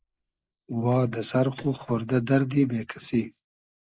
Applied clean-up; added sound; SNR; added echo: neural mask model Resemble Enhance denoiser.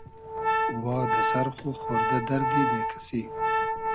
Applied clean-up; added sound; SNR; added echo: none; Organ; -4 dB; none.